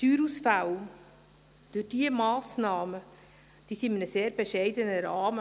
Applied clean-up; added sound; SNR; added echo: none; none; none; none.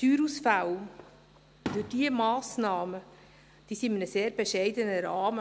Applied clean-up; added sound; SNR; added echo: none; Fireworks; 18 dB; none.